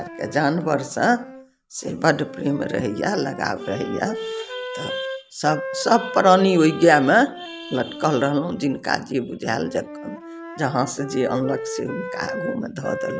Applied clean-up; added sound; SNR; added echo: none; Wind instrument, woodwind instrument; 11 dB; none.